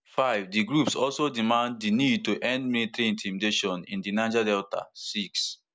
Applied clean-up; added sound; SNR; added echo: none; none; none; none.